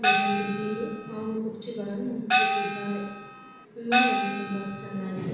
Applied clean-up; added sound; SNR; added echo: none; Gong; -5 dB; reverberation time 0.9 s.